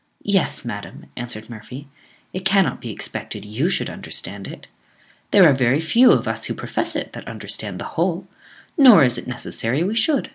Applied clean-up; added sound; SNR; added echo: none; none; none; none.